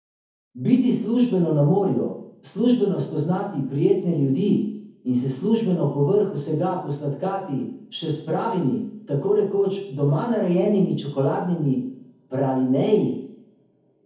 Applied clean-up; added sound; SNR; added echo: none; none; none; reverberation time 0.7 s.